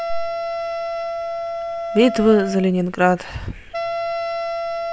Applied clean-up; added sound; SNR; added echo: none; Wind instrument, woodwind instrument; 5 dB; none.